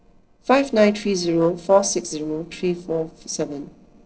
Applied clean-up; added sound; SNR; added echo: neural separator model SepFormer DNS4.